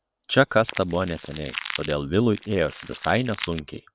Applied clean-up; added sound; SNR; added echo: neural separator model SepFormer WHAM!.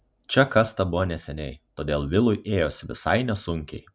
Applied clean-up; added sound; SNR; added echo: none; none; none; none.